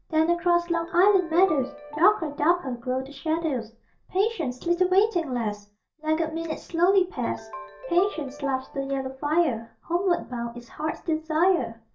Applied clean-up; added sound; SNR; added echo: none; Ringtone; 15 dB; reverberation time 0.2 s.